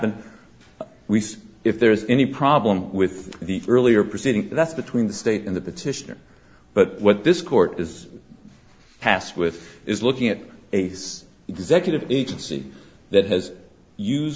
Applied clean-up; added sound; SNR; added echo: none; none; none; none.